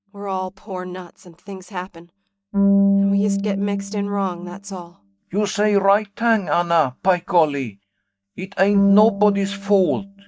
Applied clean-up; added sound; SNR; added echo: neural mask model DeepFilterNet 3.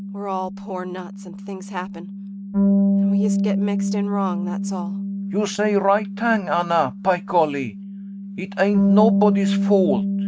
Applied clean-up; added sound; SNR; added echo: neural mask model RNNoise.